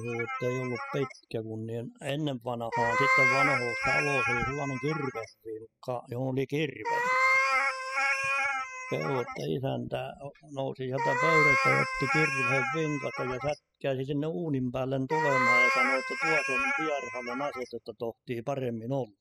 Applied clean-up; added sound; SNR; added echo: classical method spectral subtraction.